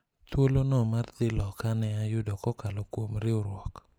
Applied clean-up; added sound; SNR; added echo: none; none; none; none.